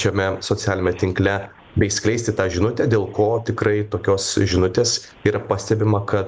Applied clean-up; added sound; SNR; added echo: none; none; none; none.